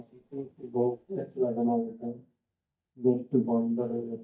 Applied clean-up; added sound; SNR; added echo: neural mask model DeepFilterNet 3.